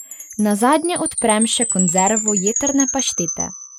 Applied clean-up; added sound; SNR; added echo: classical method spectral subtraction.